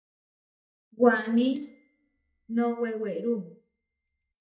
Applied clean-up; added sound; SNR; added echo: neural mask model DeepFilterNet 3.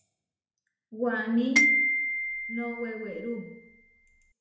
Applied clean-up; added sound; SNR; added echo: none; Glockenspiel; -4 dB; reverberation time 0.8 s.